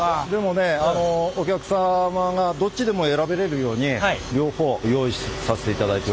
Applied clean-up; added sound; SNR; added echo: none; none; none; none.